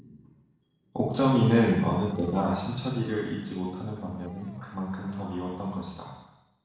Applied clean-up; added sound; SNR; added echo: neural separator model SepFormer DNS4.